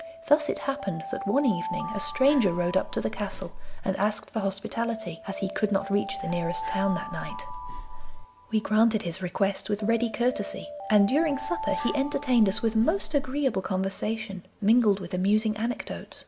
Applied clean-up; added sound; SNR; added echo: none; Alarm + Breathing; 9 dB; none.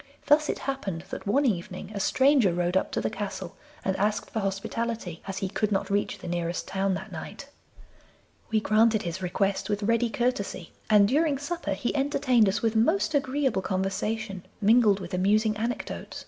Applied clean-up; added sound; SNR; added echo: none; none; none; none.